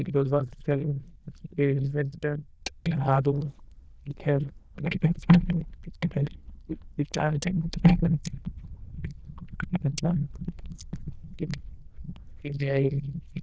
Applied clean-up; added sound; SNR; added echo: neural diffusion model UNIVERSE++.